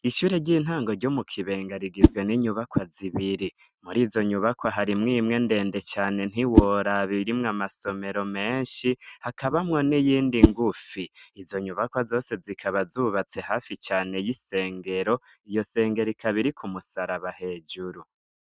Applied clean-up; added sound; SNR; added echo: neural mask model RNNoise.